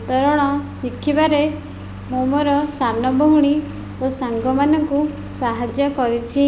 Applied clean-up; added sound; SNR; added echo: none; Engine; 13 dB; none.